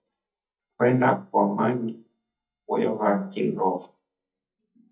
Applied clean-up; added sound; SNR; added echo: neural mask model DeepFilterNet 3.